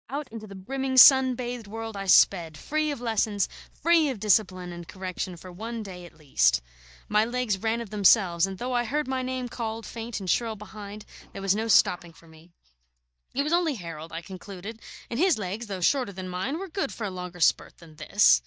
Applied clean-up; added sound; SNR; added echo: neural mask model DeepFilterNet 3.